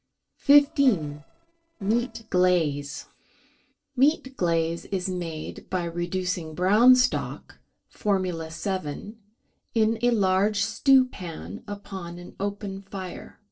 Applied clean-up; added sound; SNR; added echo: neural separator model SepFormer DNS4.